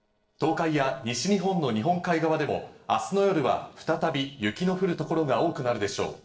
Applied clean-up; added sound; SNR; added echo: neural separator model SepFormer DNS4.